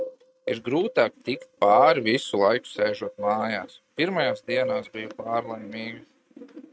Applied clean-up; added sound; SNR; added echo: neural mask model RNNoise.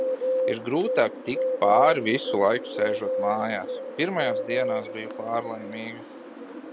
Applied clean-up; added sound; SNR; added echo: none; Bird; 2 dB; none.